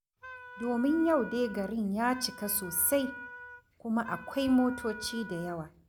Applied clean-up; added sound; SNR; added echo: none; Wind instrument, woodwind instrument; 14 dB; none.